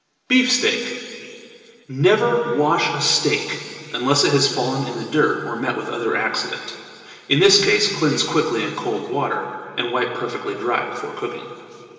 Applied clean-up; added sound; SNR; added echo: none; none; none; reverberation time 2.6 s.